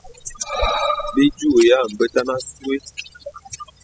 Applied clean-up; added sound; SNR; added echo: classical method spectral subtraction.